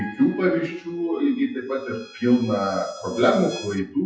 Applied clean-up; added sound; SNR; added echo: classical method WPE with log-MMSE.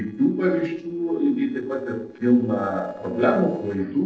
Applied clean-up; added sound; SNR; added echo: neural separator model SepFormer DNS4.